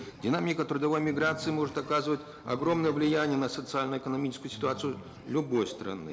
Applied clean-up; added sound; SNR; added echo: none; Animal; 18 dB; none.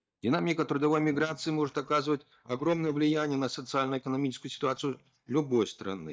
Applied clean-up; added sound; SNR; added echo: neural mask model DeepFilterNet 3.